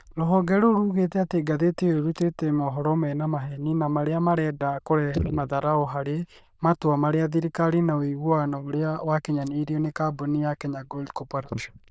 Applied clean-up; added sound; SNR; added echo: neural diffusion model UNIVERSE++.